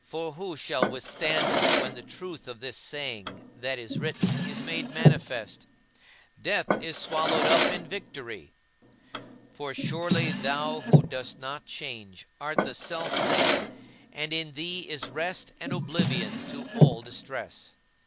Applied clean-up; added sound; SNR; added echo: none; Drawer open or close; -5 dB; none.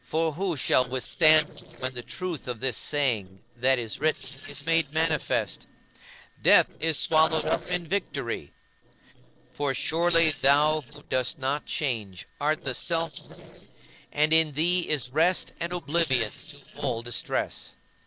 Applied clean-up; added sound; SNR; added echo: neural separator model SepFormer DNS4.